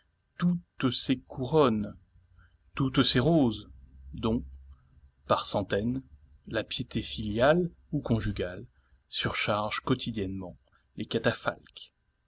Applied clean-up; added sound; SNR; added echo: none; none; none; none.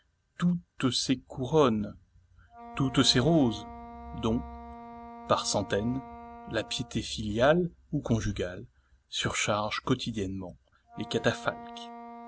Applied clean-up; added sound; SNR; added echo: none; Wind instrument, woodwind instrument; 18 dB; none.